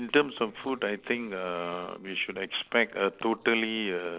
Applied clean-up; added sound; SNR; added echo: neural separator model SepFormer DNS4.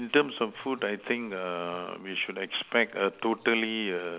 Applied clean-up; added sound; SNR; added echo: none; none; none; none.